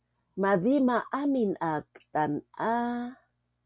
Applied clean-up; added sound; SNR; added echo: none; none; none; none.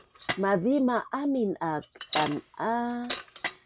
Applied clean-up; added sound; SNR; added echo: none; Bicycle; 10 dB; none.